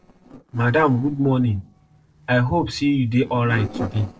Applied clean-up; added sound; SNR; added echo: neural separator model SepFormer DNS4.